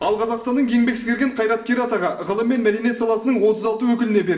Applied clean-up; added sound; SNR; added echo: neural separator model SepFormer DNS4.